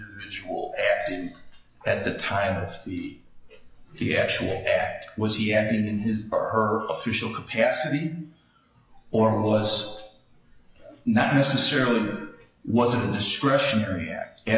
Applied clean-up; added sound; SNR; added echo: classical method log-MMSE.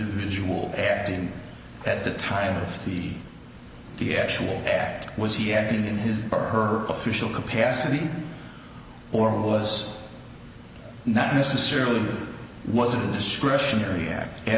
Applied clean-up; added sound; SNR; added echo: none; none; none; none.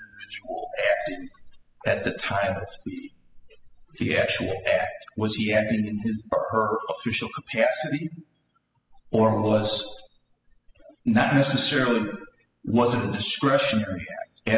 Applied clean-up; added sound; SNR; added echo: classical method spectral subtraction.